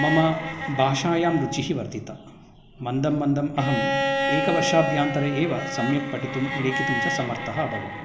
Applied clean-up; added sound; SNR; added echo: none; Bowed string instrument; 4 dB; none.